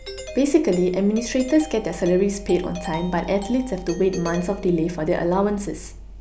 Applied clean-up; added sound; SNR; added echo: none; Doorbell; 17 dB; none.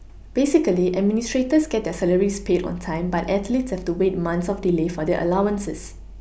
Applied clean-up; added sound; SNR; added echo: none; none; none; none.